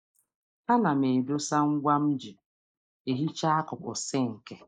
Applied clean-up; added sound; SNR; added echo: neural mask model Resemble Enhance denoiser.